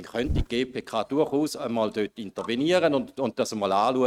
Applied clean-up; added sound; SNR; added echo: neural mask model RNNoise.